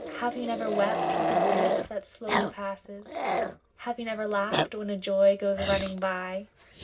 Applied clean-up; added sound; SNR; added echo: none; Growling; 1 dB; reverberation time 0.4 s.